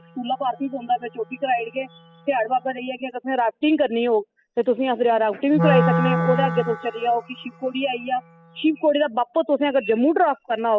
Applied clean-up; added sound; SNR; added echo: classical method spectral subtraction.